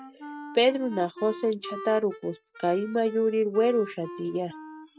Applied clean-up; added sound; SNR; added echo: neural mask model RNNoise.